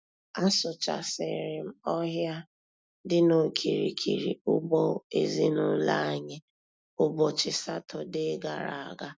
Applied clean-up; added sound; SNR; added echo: none; none; none; none.